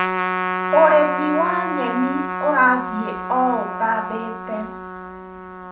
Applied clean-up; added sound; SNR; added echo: none; Trumpet; 4 dB; reverberation time 0.4 s.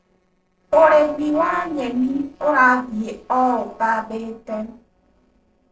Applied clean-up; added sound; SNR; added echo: neural separator model SepFormer DNS4.